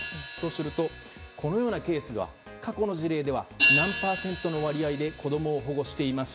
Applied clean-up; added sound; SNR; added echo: none; Hi-hat; 3 dB; none.